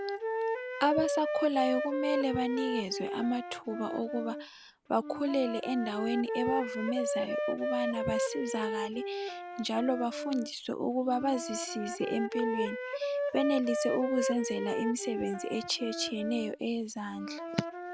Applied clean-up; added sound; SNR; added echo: none; Wind instrument, woodwind instrument; 2 dB; none.